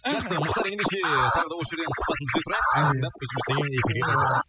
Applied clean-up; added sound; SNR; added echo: classical method spectral subtraction.